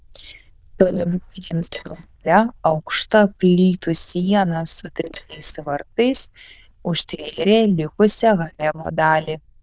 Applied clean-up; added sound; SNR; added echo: neural diffusion model UNIVERSE++.